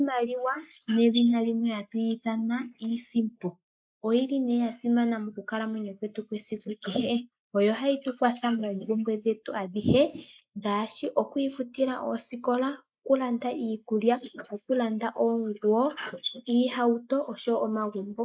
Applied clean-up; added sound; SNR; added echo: neural mask model Resemble Enhance denoiser.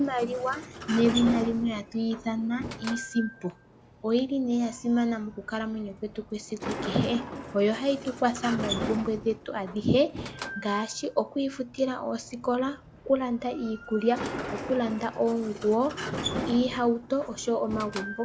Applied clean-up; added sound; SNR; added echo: none; Sliding door; 10 dB; none.